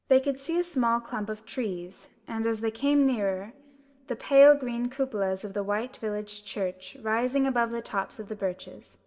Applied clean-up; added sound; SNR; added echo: none; none; none; reverberation time 0.7 s.